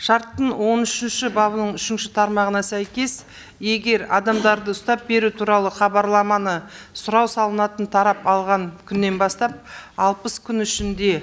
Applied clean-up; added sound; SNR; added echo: none; none; none; none.